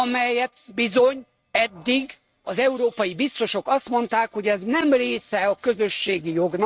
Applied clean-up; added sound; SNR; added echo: neural mask model RNNoise.